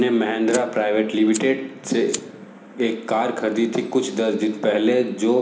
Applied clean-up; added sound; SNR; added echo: none; Fire; 19 dB; reverberation time 1.0 s.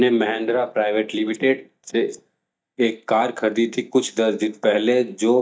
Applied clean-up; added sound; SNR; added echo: neural mask model DeepFilterNet 3.